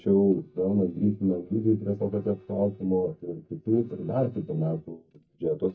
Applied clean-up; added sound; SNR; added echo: neural mask model DeepFilterNet 3.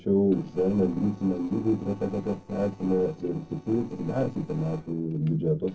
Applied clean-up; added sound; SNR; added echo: neural separator model SepFormer DNS4.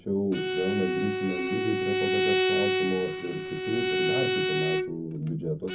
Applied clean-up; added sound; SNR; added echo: none; Bowed string instrument; -3 dB; reverberation time 0.3 s.